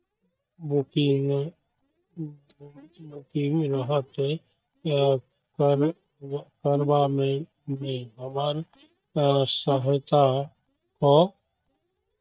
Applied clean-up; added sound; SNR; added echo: neural mask model DeepFilterNet 3.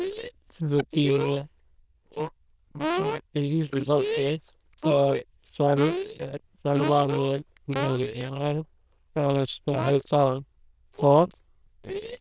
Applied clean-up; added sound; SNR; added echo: neural diffusion model UNIVERSE++.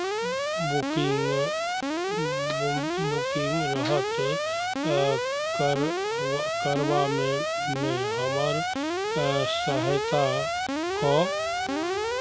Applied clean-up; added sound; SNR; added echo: none; Alarm; -2 dB; none.